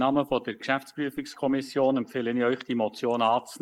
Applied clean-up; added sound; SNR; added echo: neural mask model Resemble Enhance denoiser.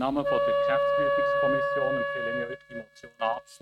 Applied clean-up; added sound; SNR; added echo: neural mask model RNNoise.